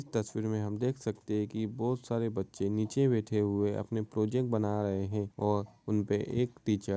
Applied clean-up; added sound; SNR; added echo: none; none; none; none.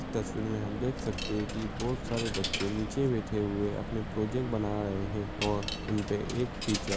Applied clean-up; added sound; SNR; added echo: none; Coin (dropping); 4 dB; none.